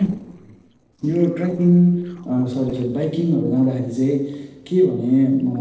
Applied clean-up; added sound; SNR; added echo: neural separator model SepFormer DNS4.